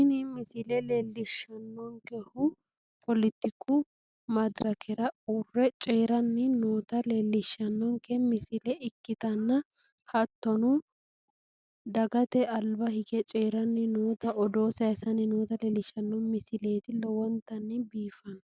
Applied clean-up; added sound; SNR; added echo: none; none; none; none.